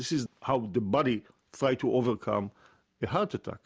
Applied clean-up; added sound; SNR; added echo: none; none; none; none.